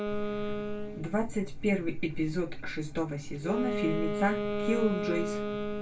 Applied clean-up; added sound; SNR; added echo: none; Wind instrument, woodwind instrument; 3 dB; reverberation time 0.2 s.